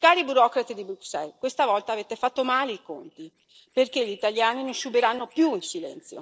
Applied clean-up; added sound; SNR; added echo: neural separator model SepFormer DNS4.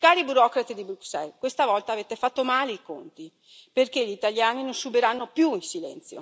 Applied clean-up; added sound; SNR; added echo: none; none; none; none.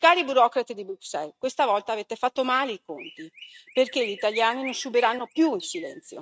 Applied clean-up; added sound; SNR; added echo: neural mask model RNNoise.